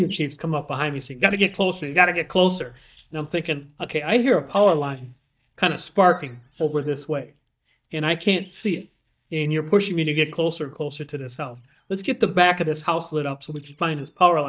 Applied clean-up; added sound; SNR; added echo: neural mask model DeepFilterNet 3.